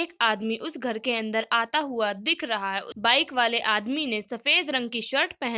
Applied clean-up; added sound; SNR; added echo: none; none; none; none.